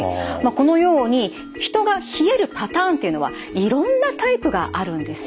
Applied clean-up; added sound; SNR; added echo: none; none; none; none.